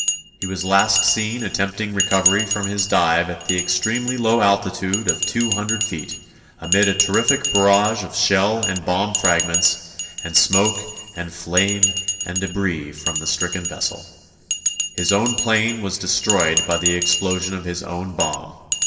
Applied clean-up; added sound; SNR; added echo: none; Bell; 3 dB; reverberation time 2.2 s.